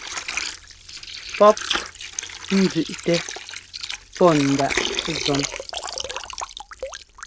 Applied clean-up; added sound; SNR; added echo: none; Water; 6 dB; none.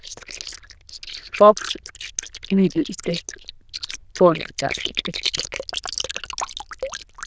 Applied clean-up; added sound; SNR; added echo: neural diffusion model UNIVERSE++.